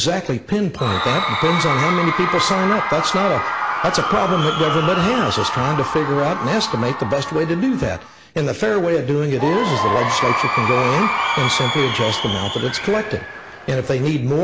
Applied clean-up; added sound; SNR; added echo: none; Crowd / Cheering; 3 dB; none.